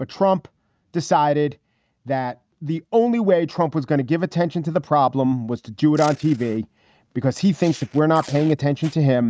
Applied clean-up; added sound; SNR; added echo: neural mask model RNNoise.